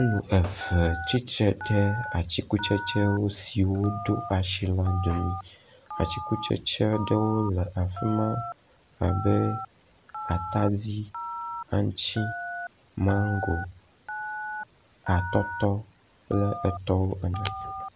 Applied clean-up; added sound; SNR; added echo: none; Telephone; 10 dB; none.